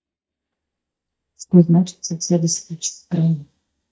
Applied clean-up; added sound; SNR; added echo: neural mask model DeepFilterNet 3.